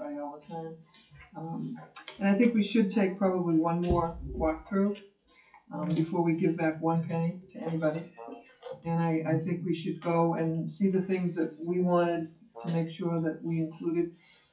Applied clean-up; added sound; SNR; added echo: classical method WPE with log-MMSE.